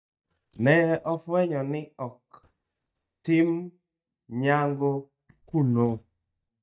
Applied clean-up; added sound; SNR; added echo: neural mask model DeepFilterNet 3.